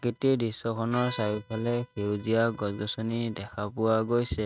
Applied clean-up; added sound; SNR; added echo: neural mask model RNNoise.